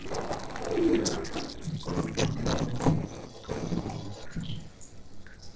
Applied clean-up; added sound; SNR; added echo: neural separator model SepFormer DNS4.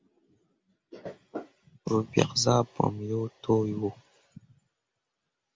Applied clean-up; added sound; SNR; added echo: none; none; none; none.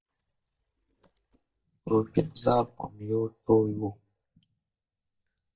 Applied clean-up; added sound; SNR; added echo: neural mask model DeepFilterNet 3.